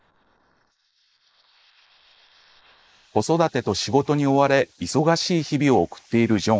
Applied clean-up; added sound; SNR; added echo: neural mask model Resemble Enhance denoiser.